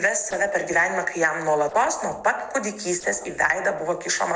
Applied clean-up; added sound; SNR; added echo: neural separator model SepFormer DNS4.